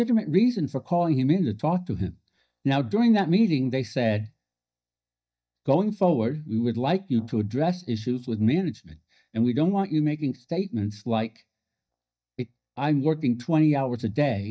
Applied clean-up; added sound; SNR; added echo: neural mask model DeepFilterNet 3.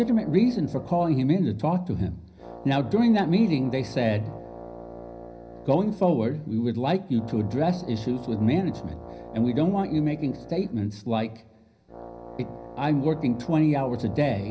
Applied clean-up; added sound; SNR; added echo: none; Brass instrument; 17 dB; reverberation time 0.5 s.